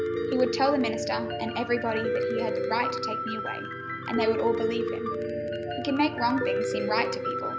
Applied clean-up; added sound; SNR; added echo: none; Piano; 0 dB; none.